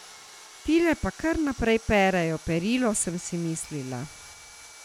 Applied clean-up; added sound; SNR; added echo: none; Sawing; 20 dB; none.